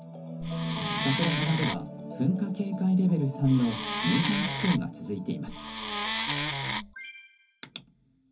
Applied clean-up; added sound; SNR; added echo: none; Wood; 3 dB; reverberation time 0.3 s.